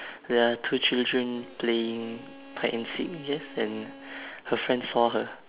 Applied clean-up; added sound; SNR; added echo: none; Bowed string instrument; 19 dB; none.